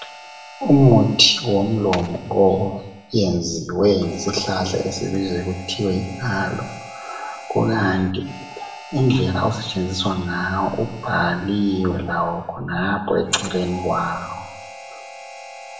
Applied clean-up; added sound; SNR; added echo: none; Harmonica; 18 dB; reverberation time 0.7 s.